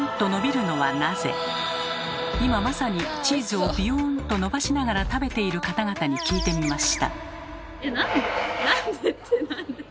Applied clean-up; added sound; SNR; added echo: none; none; none; none.